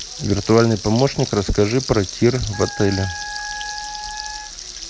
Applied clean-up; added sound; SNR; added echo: none; Frying (food) + Wind instrument, woodwind instrument; 10 dB; none.